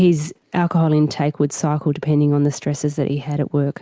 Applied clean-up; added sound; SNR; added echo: none; none; none; none.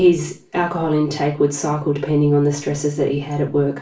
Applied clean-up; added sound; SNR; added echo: none; none; none; reverberation time 0.3 s.